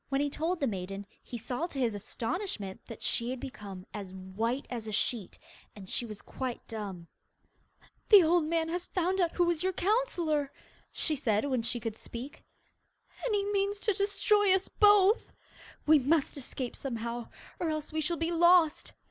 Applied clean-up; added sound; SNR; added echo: none; none; none; none.